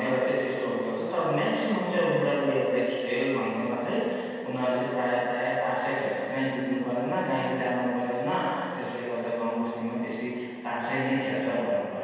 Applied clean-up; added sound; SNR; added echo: none; none; none; reverberation time 2.1 s.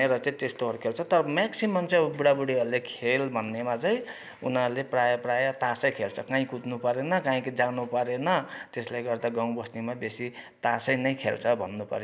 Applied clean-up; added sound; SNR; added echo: none; none; none; none.